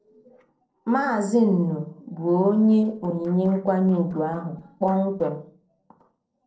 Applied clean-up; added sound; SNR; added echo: neural separator model SepFormer DNS4.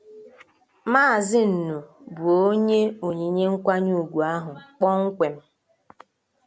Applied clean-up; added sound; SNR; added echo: none; none; none; none.